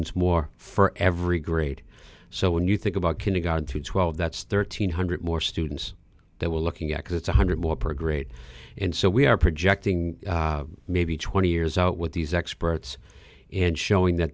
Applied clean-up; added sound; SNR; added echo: none; none; none; none.